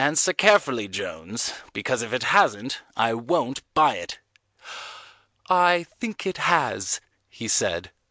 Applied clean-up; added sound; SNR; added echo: none; none; none; none.